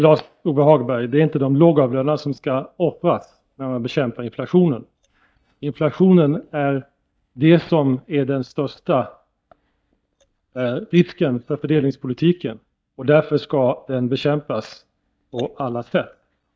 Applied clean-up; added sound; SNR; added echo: neural mask model DeepFilterNet 3.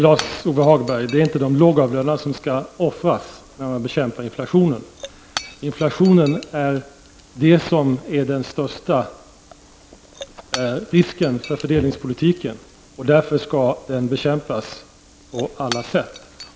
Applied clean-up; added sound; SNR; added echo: none; Shatter / Crushing; 19 dB; none.